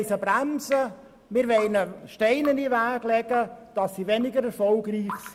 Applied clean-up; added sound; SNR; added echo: none; Drip; 19 dB; none.